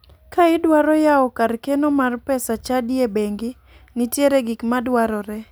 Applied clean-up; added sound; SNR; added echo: none; none; none; none.